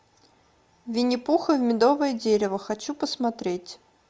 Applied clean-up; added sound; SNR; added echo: none; none; none; none.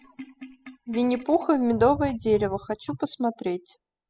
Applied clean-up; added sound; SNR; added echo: classical method spectral subtraction.